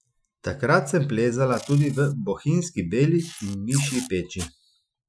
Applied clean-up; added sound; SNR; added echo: classical method Wiener filter.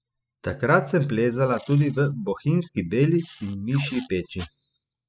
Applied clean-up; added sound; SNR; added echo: classical method spectral subtraction.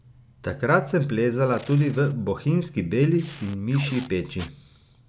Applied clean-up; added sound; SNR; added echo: none; Packing tape, duct tape; 15 dB; none.